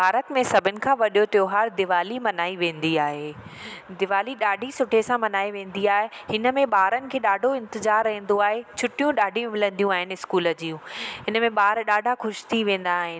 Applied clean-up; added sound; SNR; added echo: none; none; none; none.